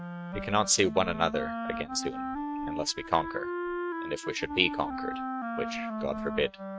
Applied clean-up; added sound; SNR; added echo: neural mask model RNNoise.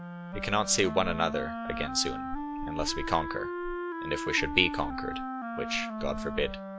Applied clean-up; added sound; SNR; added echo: none; Wind instrument, woodwind instrument; 4 dB; none.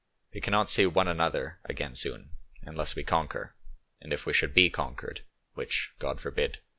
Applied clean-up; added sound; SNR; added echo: none; none; none; none.